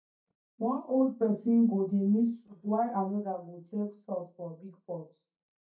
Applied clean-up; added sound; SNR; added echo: neural mask model DeepFilterNet 3.